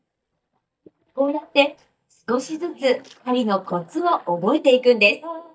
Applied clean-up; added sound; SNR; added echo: neural mask model DeepFilterNet 3.